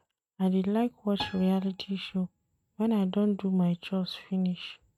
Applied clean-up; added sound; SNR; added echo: neural mask model RNNoise.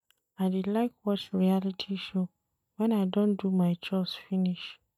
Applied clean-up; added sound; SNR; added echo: neural mask model DeepFilterNet 3.